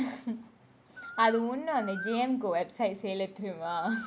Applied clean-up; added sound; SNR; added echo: none; Bird; 13 dB; none.